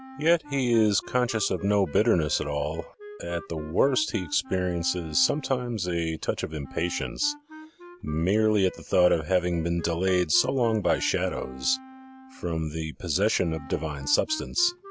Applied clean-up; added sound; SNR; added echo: none; Wind instrument, woodwind instrument; 18 dB; none.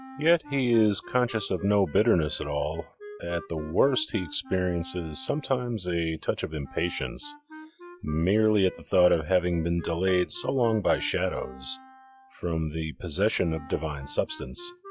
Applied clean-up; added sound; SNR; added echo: classical method log-MMSE.